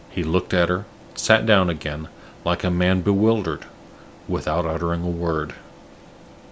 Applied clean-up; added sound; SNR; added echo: none; none; none; none.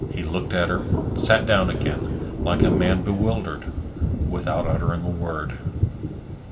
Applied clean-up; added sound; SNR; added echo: none; Thunder; 0 dB; reverberation time 2.0 s.